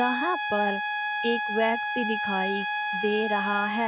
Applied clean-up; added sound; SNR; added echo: none; Trumpet; 1 dB; none.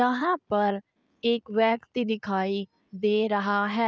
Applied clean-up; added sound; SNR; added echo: none; none; none; none.